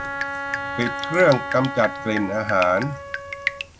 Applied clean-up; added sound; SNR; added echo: none; Drip + Wind instrument, woodwind instrument; 6 dB; none.